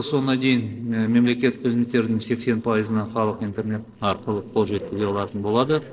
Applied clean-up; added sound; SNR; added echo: neural separator model SepFormer DNS4.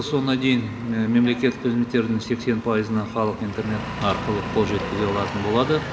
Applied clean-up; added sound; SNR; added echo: none; Engine; 10 dB; none.